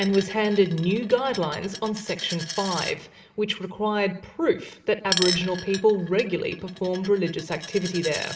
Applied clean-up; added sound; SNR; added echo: none; Coin (dropping); 11 dB; reverberation time 0.9 s.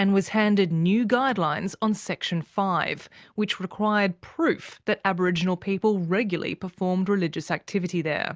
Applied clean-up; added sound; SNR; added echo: none; none; none; none.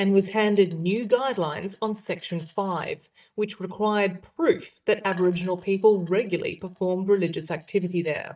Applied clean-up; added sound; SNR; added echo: neural mask model DeepFilterNet 3.